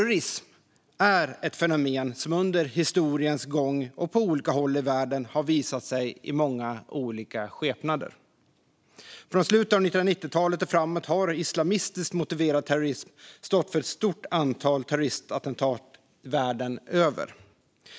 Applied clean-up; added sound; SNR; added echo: none; none; none; none.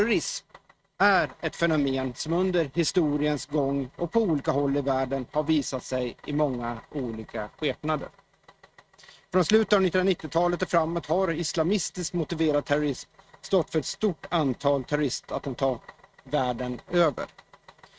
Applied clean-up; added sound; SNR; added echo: neural mask model RNNoise.